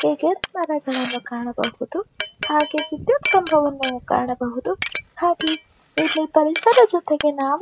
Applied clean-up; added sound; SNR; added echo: none; Glass; 8 dB; none.